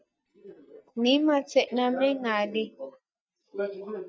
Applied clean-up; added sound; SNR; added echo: neural mask model DeepFilterNet 3.